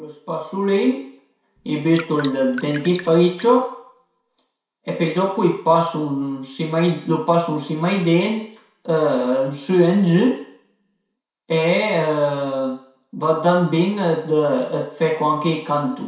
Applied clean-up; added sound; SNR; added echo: none; Drip; 17 dB; reverberation time 0.6 s.